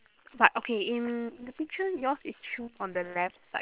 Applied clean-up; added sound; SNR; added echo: neural separator model SepFormer WHAM!.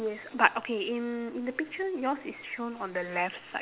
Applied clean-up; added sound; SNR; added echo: none; none; none; none.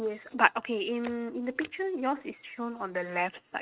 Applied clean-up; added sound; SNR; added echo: neural mask model RNNoise.